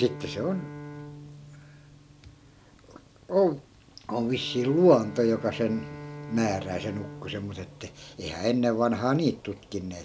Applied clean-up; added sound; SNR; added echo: none; Bowed string instrument; 16 dB; none.